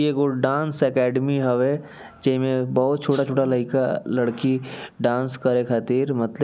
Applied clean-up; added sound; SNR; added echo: none; Rattle (instrument); 19 dB; none.